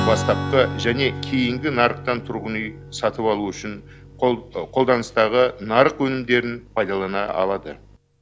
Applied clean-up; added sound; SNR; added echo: none; Strum; 10 dB; none.